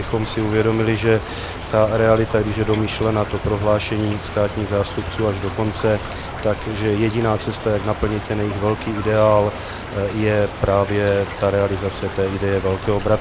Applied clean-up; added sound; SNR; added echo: none; Stream / Trickle, dribble; 10 dB; none.